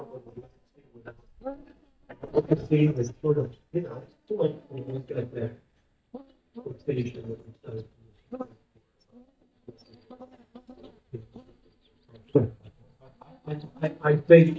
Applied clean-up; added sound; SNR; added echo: neural mask model DeepFilterNet 3.